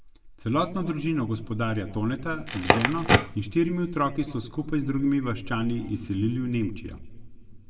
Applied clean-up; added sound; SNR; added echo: none; Crackle; 0 dB; reverberation time 1.3 s.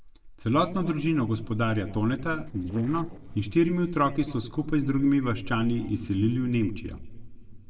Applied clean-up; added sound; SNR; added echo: neural separator model SepFormer DNS4.